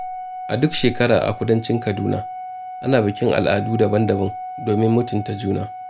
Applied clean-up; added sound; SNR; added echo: none; Organ; 11 dB; none.